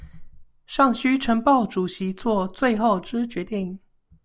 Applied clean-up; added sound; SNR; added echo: none; none; none; none.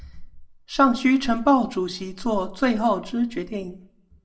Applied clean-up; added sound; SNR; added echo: none; none; none; reverberation time 0.3 s.